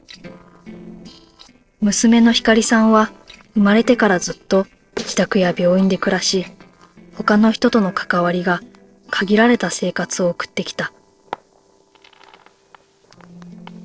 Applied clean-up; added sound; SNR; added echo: neural separator model SepFormer DNS4.